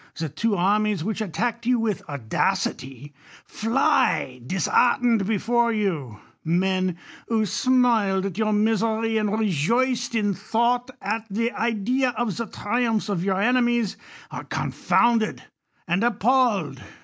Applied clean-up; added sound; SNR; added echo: none; none; none; none.